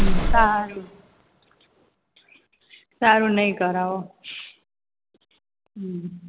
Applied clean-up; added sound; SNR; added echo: none; Explosion; 2 dB; none.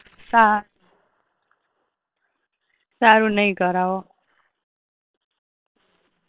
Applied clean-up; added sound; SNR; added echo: neural separator model SepFormer WHAM!.